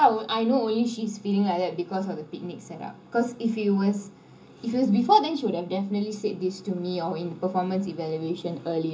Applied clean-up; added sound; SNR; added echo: none; none; none; reverberation time 0.2 s.